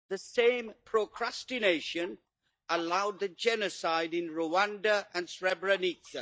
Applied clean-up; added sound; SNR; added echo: neural mask model DeepFilterNet 3.